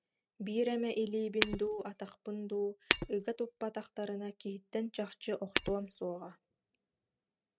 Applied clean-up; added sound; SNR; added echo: neural mask model RNNoise.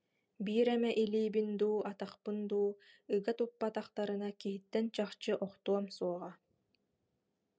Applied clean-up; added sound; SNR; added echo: none; none; none; none.